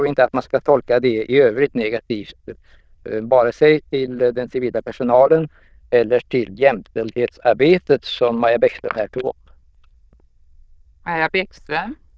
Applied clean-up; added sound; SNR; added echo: neural diffusion model UNIVERSE++.